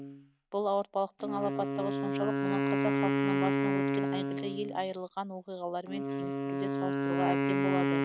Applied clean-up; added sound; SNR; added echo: none; Wind instrument, woodwind instrument; -5 dB; none.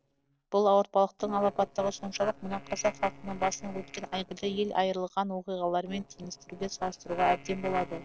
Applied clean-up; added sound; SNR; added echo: neural separator model SepFormer DNS4.